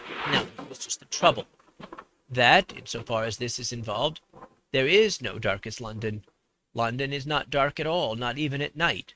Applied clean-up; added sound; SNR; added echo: neural mask model RNNoise.